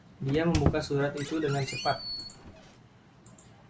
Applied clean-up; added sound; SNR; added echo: none; Squeak; 4 dB; none.